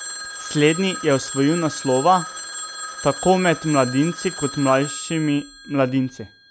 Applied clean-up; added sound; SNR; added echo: none; Telephone; 11 dB; none.